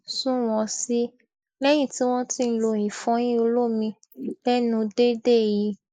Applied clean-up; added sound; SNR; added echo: neural mask model Resemble Enhance denoiser.